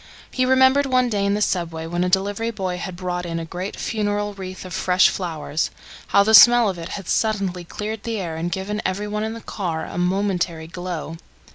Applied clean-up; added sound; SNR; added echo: none; none; none; none.